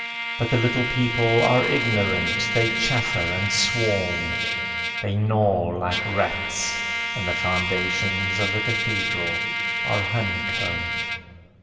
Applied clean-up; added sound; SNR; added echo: none; Trumpet; 1 dB; reverberation time 2.5 s.